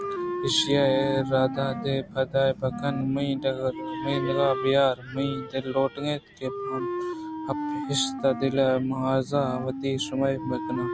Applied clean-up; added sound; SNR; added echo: none; Wind instrument, woodwind instrument; 7 dB; none.